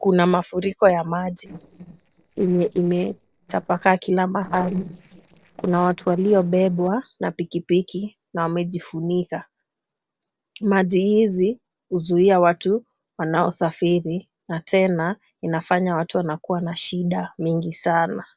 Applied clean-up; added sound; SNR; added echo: neural separator model SepFormer DNS4.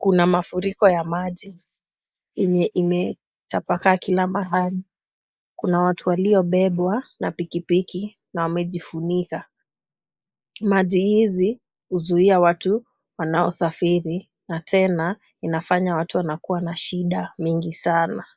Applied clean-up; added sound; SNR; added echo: neural mask model Resemble Enhance denoiser.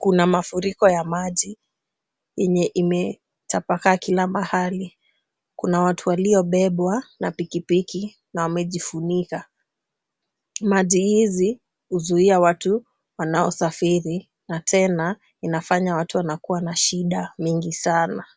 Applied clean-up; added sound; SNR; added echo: none; none; none; none.